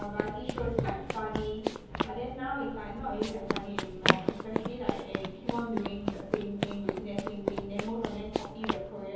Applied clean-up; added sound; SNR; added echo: none; Run; -1 dB; reverberation time 1.3 s.